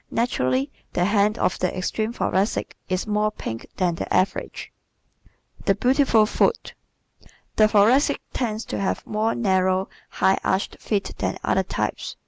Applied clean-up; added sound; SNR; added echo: none; none; none; none.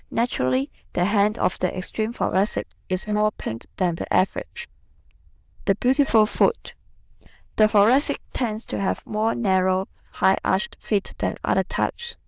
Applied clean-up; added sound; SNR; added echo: neural diffusion model UNIVERSE++.